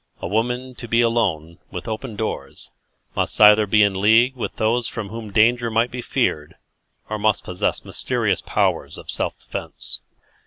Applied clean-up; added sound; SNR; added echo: none; none; none; none.